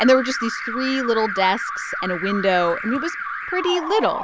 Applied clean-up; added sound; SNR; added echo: none; Alarm; 6 dB; none.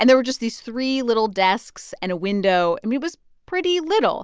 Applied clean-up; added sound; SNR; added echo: none; none; none; none.